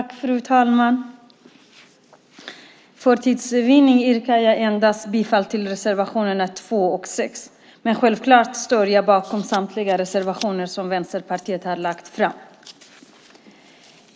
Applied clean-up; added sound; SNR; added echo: none; none; none; none.